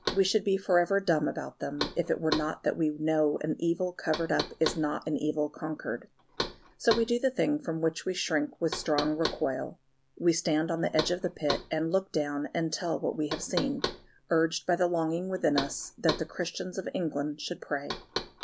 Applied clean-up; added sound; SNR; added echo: none; Knock; 10 dB; none.